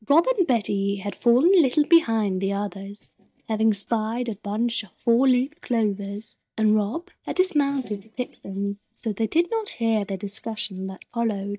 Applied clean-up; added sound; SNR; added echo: neural mask model DeepFilterNet 3.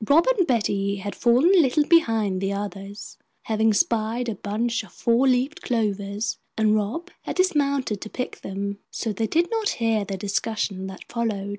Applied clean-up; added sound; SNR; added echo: none; none; none; none.